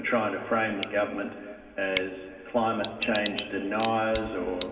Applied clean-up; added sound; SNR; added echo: none; Tick / Bicycle; 4 dB; reverberation time 2.0 s.